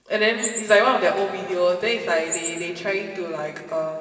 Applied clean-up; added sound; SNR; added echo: none; Chirp, tweet; 13 dB; reverberation time 2.6 s.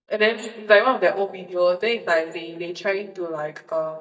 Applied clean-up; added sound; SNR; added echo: neural mask model DeepFilterNet 3.